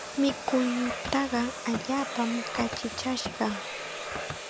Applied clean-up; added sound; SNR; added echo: none; Domestic sounds, home sounds; 6 dB; none.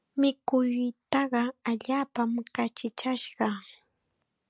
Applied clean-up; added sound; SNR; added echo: none; none; none; none.